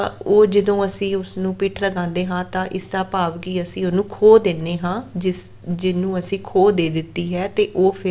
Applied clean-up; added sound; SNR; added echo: none; none; none; none.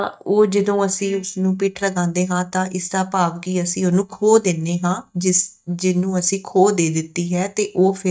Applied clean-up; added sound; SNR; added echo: neural mask model DeepFilterNet 3.